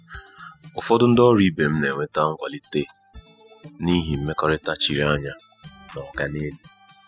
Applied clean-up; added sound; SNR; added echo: classical method spectral subtraction.